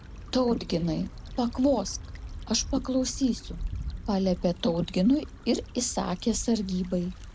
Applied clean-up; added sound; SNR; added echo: none; Stream / Trickle, dribble / Traffic noise, roadway noise; 11 dB; none.